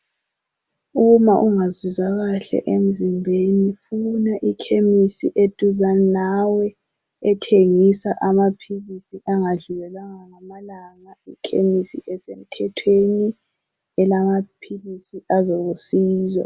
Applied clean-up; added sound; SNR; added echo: none; none; none; none.